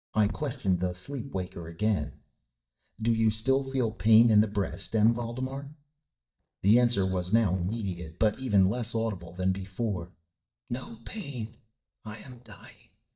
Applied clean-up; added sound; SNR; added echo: neural mask model DeepFilterNet 3.